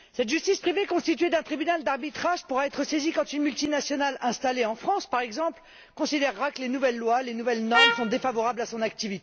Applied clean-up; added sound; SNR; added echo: none; Trumpet; -1 dB; none.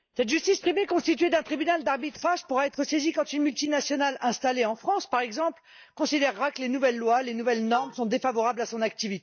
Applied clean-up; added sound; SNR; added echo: neural mask model DeepFilterNet 3.